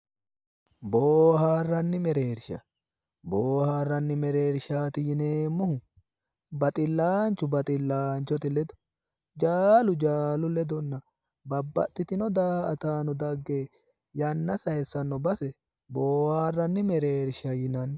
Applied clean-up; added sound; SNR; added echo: none; none; none; none.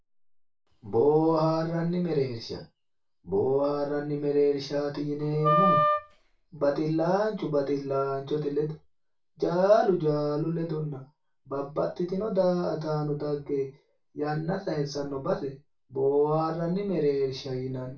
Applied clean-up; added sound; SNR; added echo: none; Wind instrument, woodwind instrument; -1 dB; reverberation time 0.2 s.